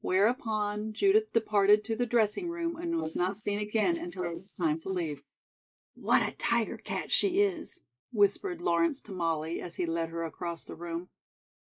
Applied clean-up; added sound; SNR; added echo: neural mask model Resemble Enhance denoiser.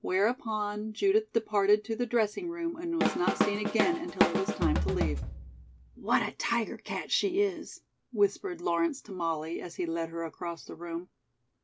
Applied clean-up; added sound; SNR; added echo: none; Drum kit; 0 dB; none.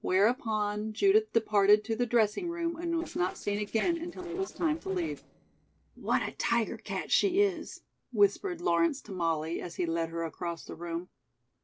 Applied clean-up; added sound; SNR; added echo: neural separator model SepFormer DNS4.